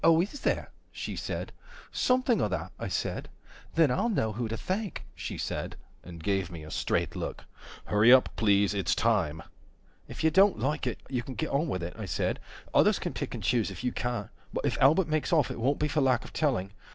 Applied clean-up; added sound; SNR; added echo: none; none; none; none.